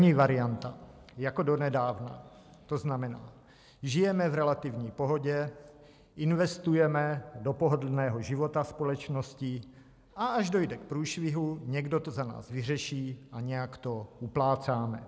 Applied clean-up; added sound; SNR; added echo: none; none; none; none.